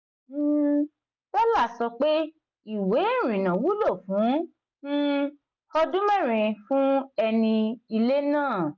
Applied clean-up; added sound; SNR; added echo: none; none; none; none.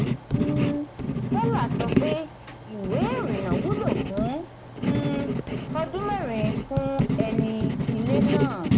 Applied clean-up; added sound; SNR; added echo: none; Writing; -5 dB; none.